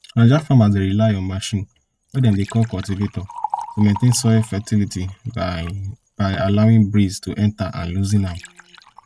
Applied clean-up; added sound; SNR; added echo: neural mask model RNNoise.